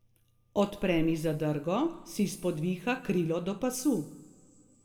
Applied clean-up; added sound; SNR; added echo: none; none; none; reverberation time 1.1 s.